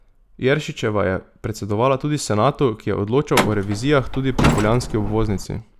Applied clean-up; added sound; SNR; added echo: none; Truck; 1 dB; none.